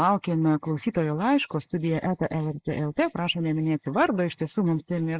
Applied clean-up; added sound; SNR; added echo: neural mask model Resemble Enhance denoiser.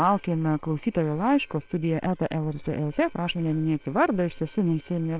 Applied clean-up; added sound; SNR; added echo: neural separator model SepFormer WHAM!.